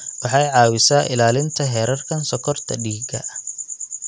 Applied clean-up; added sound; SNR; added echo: none; none; none; none.